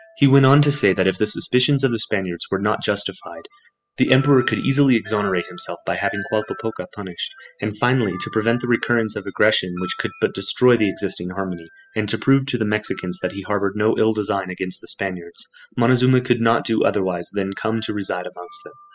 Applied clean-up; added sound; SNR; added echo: classical method spectral subtraction.